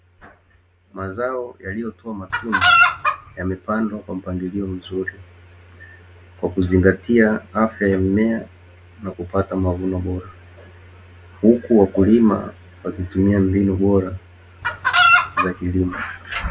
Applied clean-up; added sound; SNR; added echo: none; Chicken, rooster; -4 dB; none.